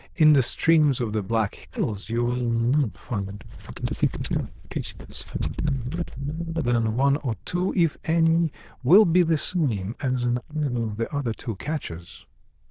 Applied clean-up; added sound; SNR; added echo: neural diffusion model UNIVERSE++.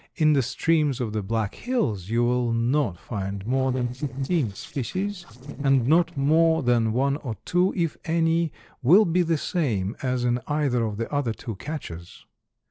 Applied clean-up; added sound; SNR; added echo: neural separator model SepFormer DNS4.